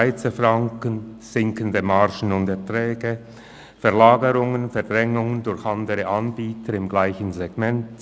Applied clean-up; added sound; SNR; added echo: none; none; none; none.